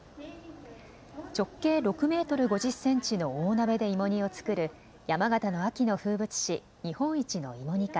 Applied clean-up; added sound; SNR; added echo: none; none; none; none.